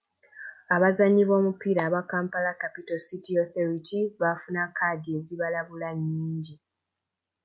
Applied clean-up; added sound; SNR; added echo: none; none; none; none.